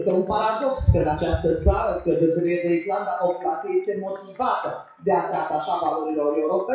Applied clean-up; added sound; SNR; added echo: classical method WPE with log-MMSE.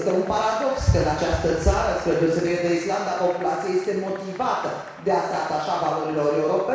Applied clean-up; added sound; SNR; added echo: none; Applause / Crowd / Cheering; 20 dB; reverberation time 1.1 s.